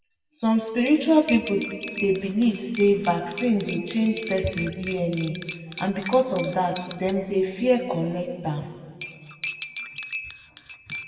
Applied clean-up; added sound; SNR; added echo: none; Cutlery, silverware; 14 dB; reverberation time 2.0 s.